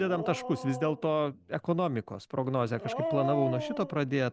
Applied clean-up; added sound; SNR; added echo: none; Dog; 7 dB; none.